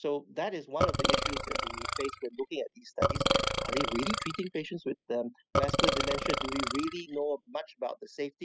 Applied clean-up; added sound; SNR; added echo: classical method spectral subtraction.